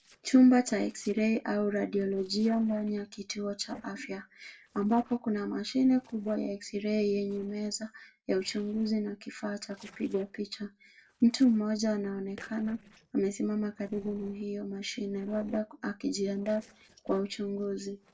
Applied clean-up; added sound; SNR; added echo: neural separator model SepFormer DNS4.